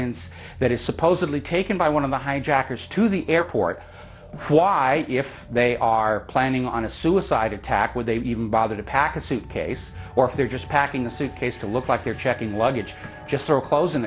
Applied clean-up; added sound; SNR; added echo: none; none; none; none.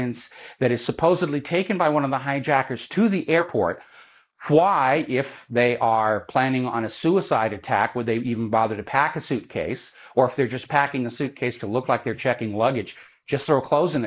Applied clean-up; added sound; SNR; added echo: neural mask model Resemble Enhance denoiser.